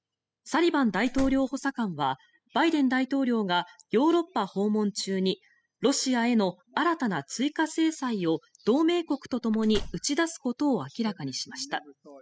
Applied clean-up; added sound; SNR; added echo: classical method spectral subtraction.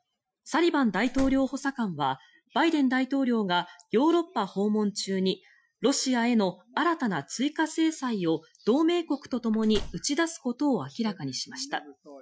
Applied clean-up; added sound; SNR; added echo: classical method Wiener filter.